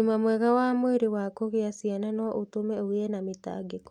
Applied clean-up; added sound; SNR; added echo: none; none; none; none.